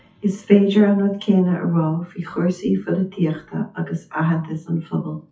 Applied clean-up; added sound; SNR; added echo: classical method WPE with log-MMSE.